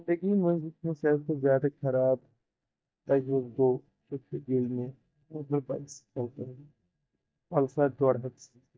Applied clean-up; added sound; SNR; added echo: neural mask model DeepFilterNet 3.